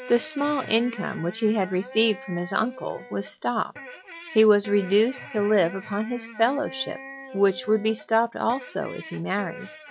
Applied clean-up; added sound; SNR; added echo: classical method log-MMSE.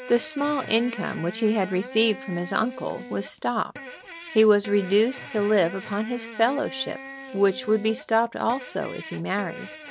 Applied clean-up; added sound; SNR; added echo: none; Fart; 15 dB; none.